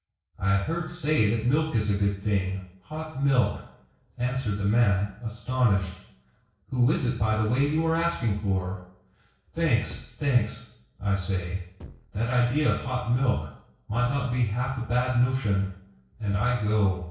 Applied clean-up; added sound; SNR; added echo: neural separator model SepFormer DNS4.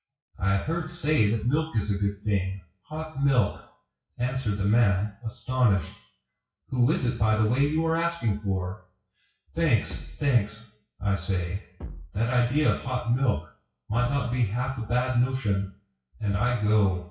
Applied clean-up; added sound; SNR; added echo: classical method WPE with log-MMSE.